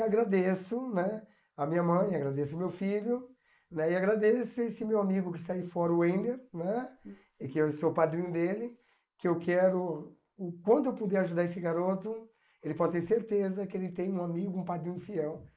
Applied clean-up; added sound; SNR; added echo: neural mask model Resemble Enhance denoiser.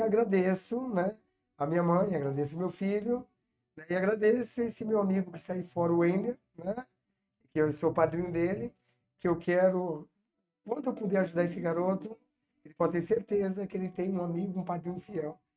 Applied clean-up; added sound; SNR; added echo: neural mask model RNNoise.